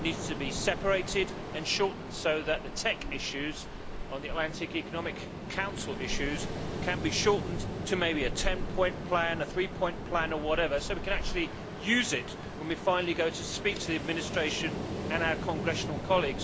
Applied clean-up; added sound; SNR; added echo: none; Ocean; 4 dB; none.